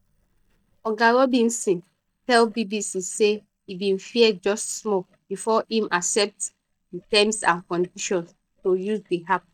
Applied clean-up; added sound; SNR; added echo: neural mask model DeepFilterNet 3.